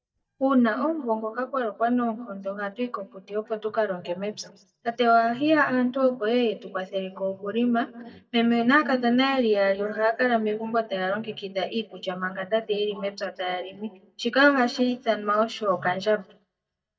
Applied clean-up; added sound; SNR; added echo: neural mask model DeepFilterNet 3.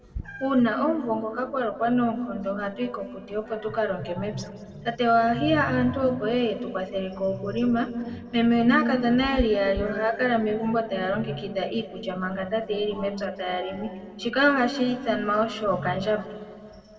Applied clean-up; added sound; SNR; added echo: none; Meow; 20 dB; reverberation time 2.0 s.